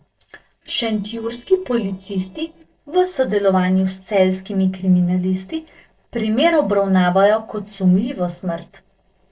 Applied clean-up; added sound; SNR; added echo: neural separator model SepFormer DNS4.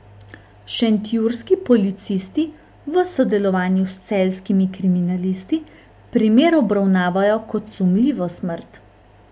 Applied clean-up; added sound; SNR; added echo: none; none; none; none.